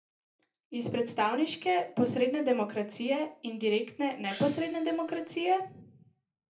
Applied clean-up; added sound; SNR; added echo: none; Gong; 19 dB; reverberation time 0.3 s.